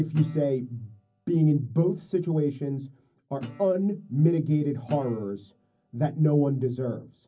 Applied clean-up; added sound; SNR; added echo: none; Guitar; 20 dB; reverberation time 0.4 s.